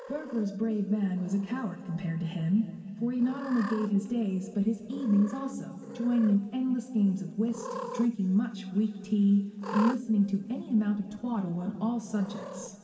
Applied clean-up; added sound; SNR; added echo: none; Cat; 16 dB; reverberation time 2.7 s.